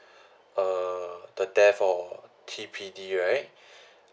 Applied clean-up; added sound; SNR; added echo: none; none; none; none.